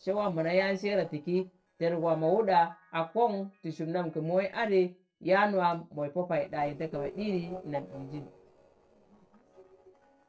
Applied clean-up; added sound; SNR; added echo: neural separator model SepFormer DNS4.